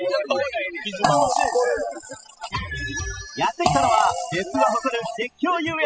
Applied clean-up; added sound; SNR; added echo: classical method spectral subtraction.